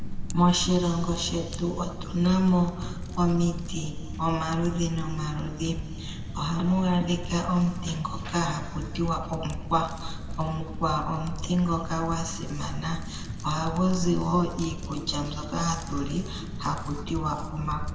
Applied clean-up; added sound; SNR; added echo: none; Typing; 6 dB; reverberation time 1.8 s.